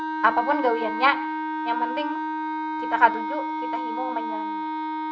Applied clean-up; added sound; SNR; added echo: none; Wind instrument, woodwind instrument; 2 dB; reverberation time 0.4 s.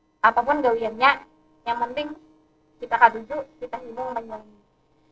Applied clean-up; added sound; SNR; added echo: neural separator model SepFormer DNS4.